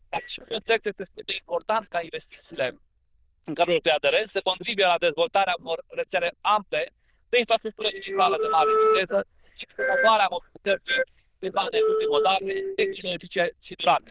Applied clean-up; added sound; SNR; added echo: neural diffusion model UNIVERSE++.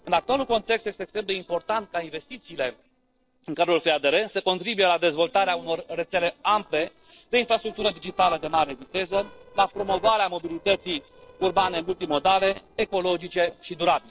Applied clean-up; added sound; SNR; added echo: neural separator model SepFormer DNS4.